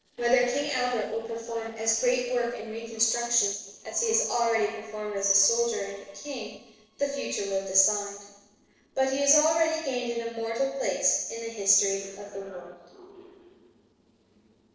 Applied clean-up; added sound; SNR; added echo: neural separator model SepFormer DNS4.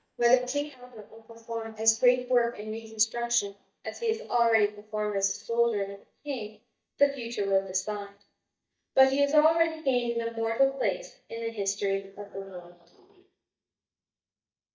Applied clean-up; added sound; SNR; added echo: neural mask model DeepFilterNet 3.